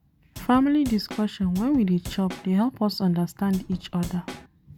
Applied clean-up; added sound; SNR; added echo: none; Drum / Drum kit; 14 dB; none.